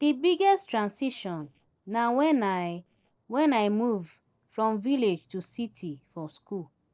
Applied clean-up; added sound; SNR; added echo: neural separator model SepFormer DNS4.